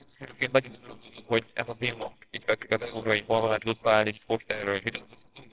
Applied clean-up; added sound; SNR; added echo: neural separator model SepFormer WHAMR!.